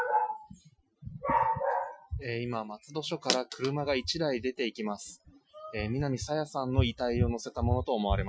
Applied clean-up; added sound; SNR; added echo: classical method Wiener filter.